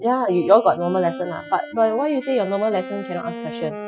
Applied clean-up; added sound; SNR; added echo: classical method Wiener filter.